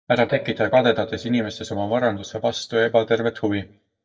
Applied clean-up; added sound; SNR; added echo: neural mask model DeepFilterNet 3.